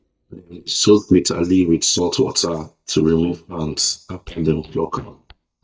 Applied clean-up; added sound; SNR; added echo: neural mask model DeepFilterNet 3.